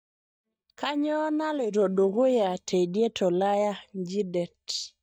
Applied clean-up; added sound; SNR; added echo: neural mask model DeepFilterNet 3.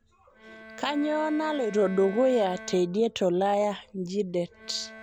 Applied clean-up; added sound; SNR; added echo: none; Bowed string instrument; 18 dB; none.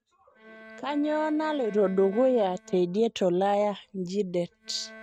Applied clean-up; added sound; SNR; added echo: neural mask model RNNoise.